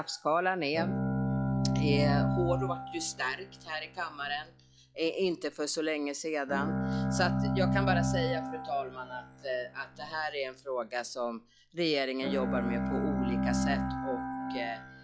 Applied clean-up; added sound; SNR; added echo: classical method log-MMSE.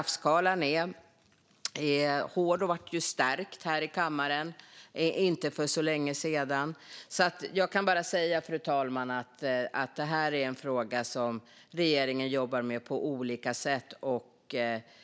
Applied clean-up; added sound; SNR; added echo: none; none; none; none.